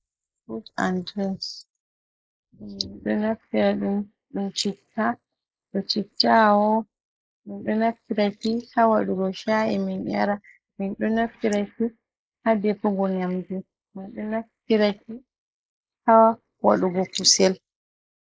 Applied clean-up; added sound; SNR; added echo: neural mask model Resemble Enhance denoiser.